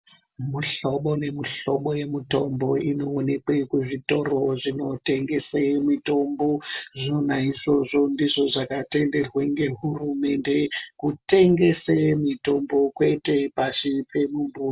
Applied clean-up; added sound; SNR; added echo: none; none; none; none.